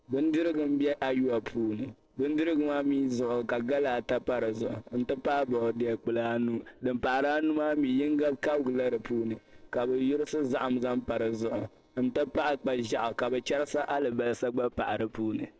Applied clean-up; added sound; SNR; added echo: neural separator model SepFormer DNS4.